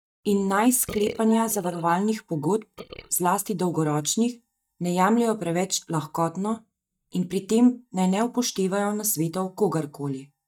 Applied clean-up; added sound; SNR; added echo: neural mask model DeepFilterNet 3.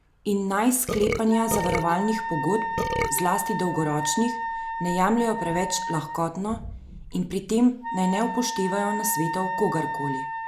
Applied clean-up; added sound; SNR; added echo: none; Burping, eructation + Wind instrument, woodwind instrument; 5 dB; none.